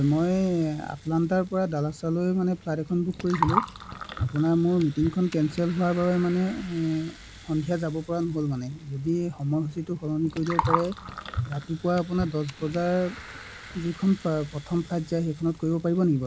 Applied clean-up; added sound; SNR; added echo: none; Gurgling; 10 dB; none.